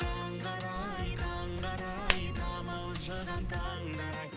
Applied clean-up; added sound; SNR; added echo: none; Hands; 1 dB; none.